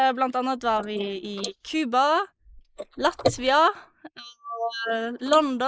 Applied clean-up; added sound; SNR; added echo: neural mask model Resemble Enhance denoiser.